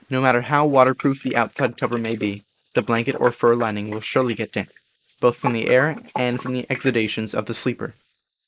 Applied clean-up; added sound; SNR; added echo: neural mask model Resemble Enhance denoiser.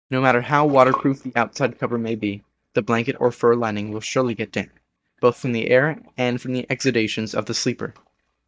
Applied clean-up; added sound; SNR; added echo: neural mask model DeepFilterNet 3.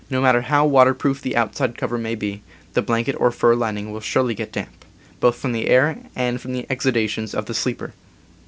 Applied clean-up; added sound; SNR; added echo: none; none; none; none.